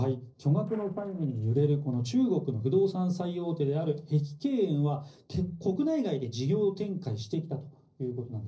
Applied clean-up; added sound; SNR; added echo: neural separator model SepFormer DNS4.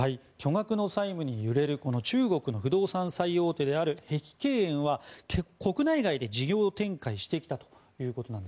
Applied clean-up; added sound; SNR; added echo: none; none; none; none.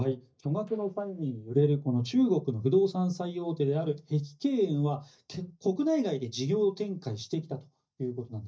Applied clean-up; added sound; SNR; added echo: neural mask model DeepFilterNet 3.